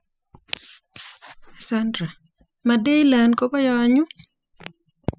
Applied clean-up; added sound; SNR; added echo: classical method spectral subtraction.